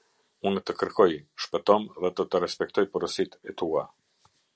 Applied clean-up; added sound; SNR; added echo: none; none; none; none.